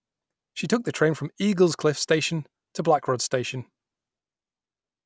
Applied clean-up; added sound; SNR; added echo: none; none; none; none.